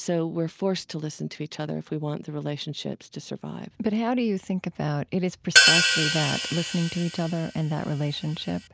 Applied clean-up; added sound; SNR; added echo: none; Hi-hat; -4 dB; none.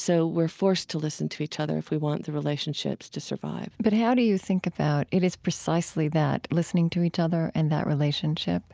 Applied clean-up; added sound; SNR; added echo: none; none; none; none.